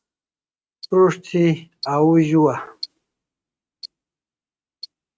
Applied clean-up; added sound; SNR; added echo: neural mask model RNNoise.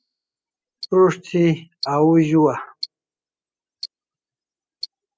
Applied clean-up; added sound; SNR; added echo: classical method spectral subtraction.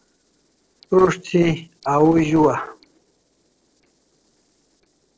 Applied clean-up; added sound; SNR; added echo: neural separator model SepFormer DNS4.